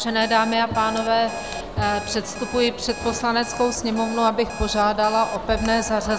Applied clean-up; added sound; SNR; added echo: none; Alarm; 15 dB; none.